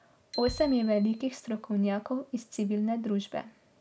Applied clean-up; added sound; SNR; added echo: none; Bass drum + Bicycle bell; 16 dB; none.